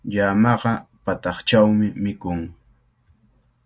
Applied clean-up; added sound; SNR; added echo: none; none; none; none.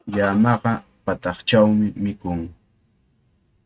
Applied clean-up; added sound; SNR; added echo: neural mask model RNNoise.